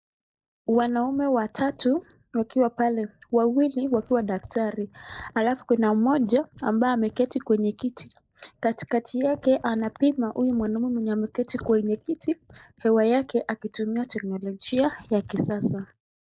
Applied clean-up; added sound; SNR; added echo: neural mask model Resemble Enhance denoiser.